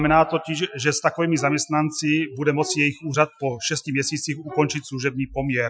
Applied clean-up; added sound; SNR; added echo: classical method Wiener filter.